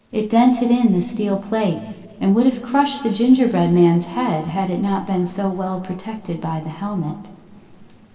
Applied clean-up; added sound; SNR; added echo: neural separator model SepFormer DNS4.